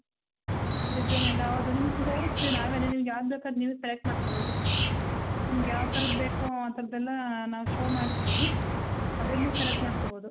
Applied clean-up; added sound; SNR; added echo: none; Bird; -4 dB; none.